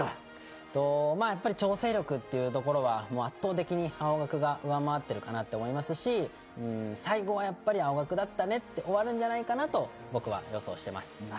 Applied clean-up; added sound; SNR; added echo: none; none; none; none.